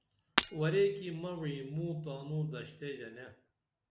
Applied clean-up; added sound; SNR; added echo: none; Shatter; 0 dB; none.